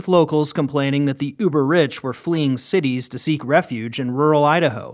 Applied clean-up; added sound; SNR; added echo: none; none; none; none.